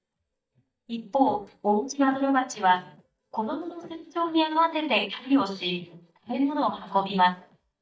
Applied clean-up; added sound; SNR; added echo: neural mask model DeepFilterNet 3.